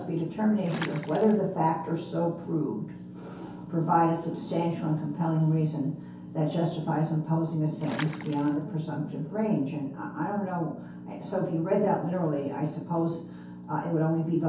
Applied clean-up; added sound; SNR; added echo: none; Water / Splash, splatter; 13 dB; reverberation time 0.6 s.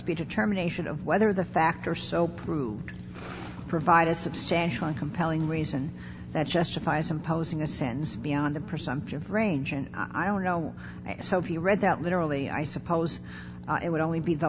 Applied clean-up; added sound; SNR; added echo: none; none; none; none.